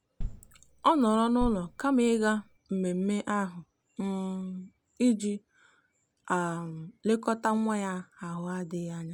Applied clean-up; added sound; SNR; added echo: none; Bass drum; 10 dB; none.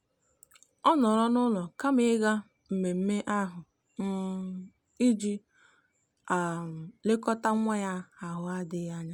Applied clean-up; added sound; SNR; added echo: none; none; none; none.